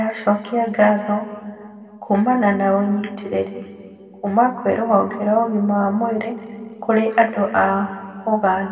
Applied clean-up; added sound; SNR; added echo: none; none; none; reverberation time 2.1 s.